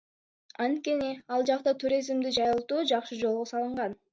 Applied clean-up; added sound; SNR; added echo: none; none; none; none.